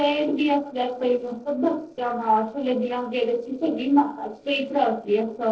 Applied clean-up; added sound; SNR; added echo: neural separator model SepFormer DNS4.